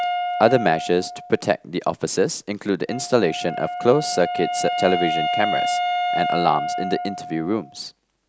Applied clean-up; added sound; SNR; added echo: none; Wind instrument, woodwind instrument; 4 dB; none.